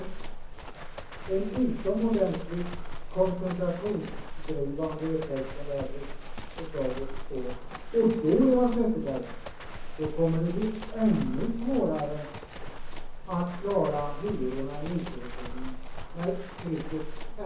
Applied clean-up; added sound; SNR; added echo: none; Livestock, farm animals, working animals; 5 dB; reverberation time 0.6 s.